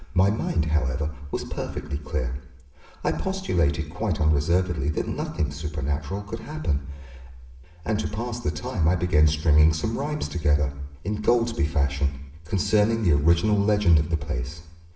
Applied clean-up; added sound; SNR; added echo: none; none; none; reverberation time 0.8 s.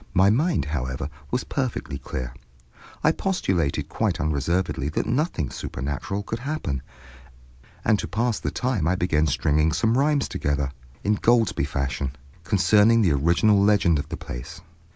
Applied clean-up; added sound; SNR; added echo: none; none; none; none.